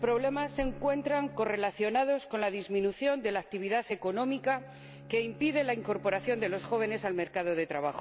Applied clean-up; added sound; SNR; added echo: none; Bowed string instrument; 19 dB; none.